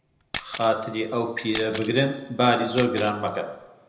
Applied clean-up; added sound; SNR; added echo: none; Camera; 15 dB; reverberation time 0.7 s.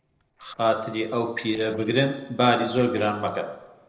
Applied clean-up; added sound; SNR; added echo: neural separator model SepFormer DNS4.